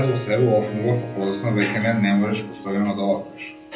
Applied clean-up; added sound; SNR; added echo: none; Harp; 14 dB; reverberation time 0.5 s.